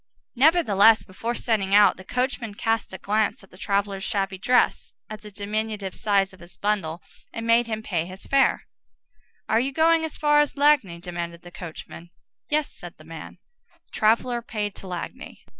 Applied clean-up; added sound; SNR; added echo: none; none; none; none.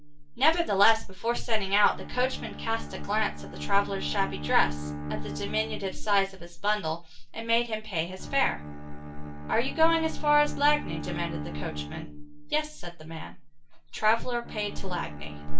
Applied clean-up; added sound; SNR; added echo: none; Bowed string instrument; 13 dB; reverberation time 0.2 s.